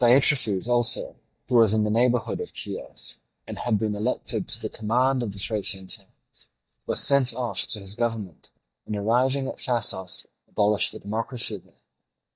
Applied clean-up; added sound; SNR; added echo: neural mask model DeepFilterNet 3.